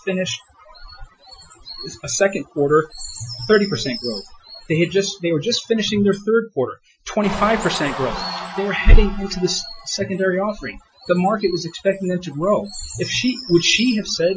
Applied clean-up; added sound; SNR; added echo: classical method Wiener filter.